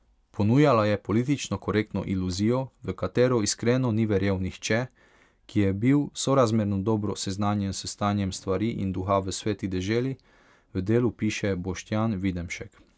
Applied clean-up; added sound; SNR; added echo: none; none; none; none.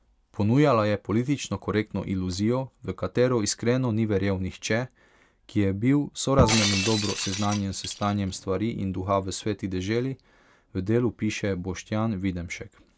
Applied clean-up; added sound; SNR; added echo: none; Shatter; 4 dB; none.